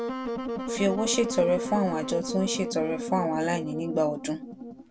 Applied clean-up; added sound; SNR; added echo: none; Wind instrument, woodwind instrument; 5 dB; none.